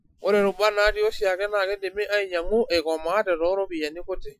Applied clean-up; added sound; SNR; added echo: classical method Wiener filter.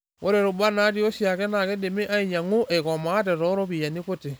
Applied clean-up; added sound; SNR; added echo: none; none; none; none.